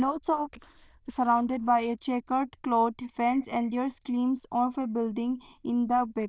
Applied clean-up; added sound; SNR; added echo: neural diffusion model UNIVERSE++.